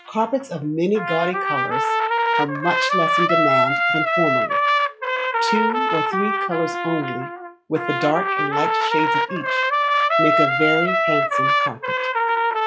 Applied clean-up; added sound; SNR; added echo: classical method log-MMSE.